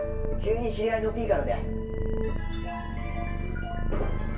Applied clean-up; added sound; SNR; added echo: none; Purr; -1 dB; reverberation time 0.2 s.